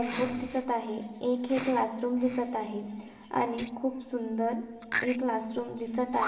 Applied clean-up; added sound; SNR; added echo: none; Respiratory sounds; 8 dB; reverberation time 2.5 s.